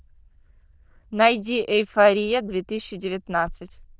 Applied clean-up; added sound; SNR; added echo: neural diffusion model UNIVERSE++.